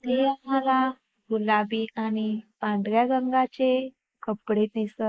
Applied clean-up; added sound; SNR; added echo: neural mask model Resemble Enhance denoiser.